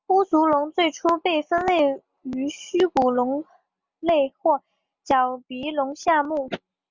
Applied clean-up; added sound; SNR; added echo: none; none; none; none.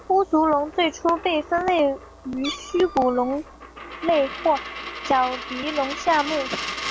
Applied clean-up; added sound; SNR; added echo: none; Coin (dropping) + Meow; 11 dB; none.